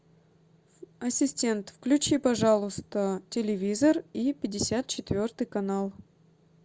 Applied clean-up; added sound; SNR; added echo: none; none; none; none.